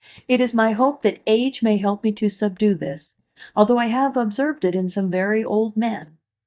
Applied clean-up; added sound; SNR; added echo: neural mask model DeepFilterNet 3.